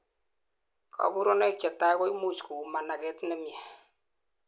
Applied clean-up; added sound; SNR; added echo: none; none; none; none.